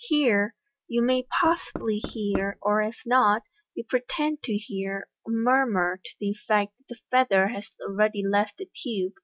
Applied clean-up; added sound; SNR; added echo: neural mask model RNNoise.